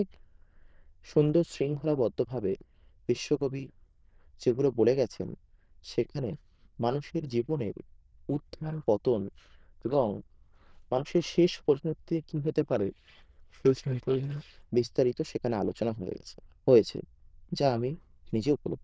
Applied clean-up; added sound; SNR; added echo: neural diffusion model UNIVERSE++.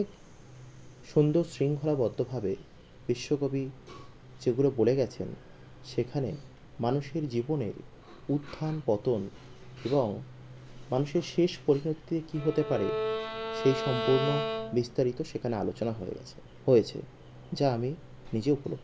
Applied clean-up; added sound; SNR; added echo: none; Bowed string instrument; 4 dB; none.